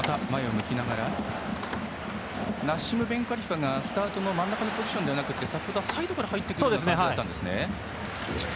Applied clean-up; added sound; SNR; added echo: none; Keys jangling; 15 dB; none.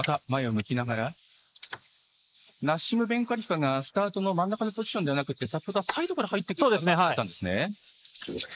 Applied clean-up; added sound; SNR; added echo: neural mask model Resemble Enhance denoiser.